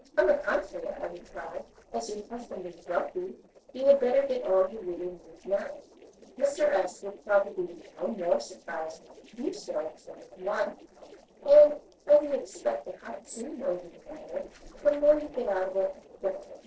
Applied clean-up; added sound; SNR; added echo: neural separator model SepFormer DNS4.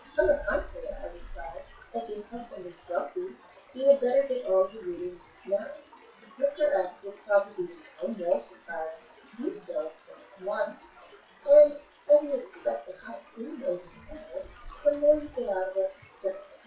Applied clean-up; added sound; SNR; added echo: classical method WPE with log-MMSE.